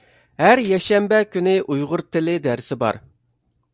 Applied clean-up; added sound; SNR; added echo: none; none; none; none.